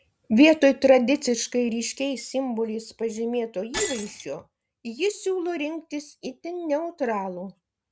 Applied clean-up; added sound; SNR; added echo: none; Shatter; 19 dB; none.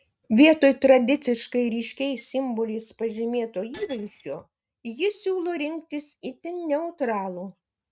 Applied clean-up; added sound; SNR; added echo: neural mask model RNNoise.